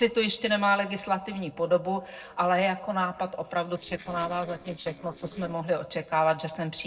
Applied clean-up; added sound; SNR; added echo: neural separator model SepFormer DNS4.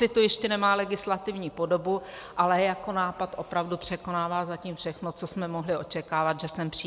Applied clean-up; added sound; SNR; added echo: none; none; none; none.